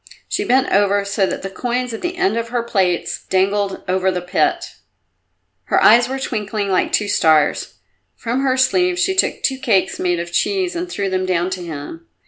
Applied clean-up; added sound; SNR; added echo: none; none; none; none.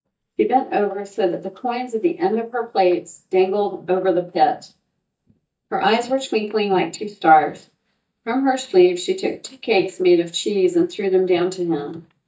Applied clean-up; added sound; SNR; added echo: neural mask model DeepFilterNet 3.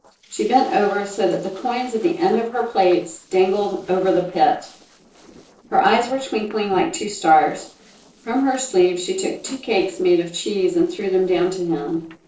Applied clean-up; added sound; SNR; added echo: neural separator model SepFormer DNS4.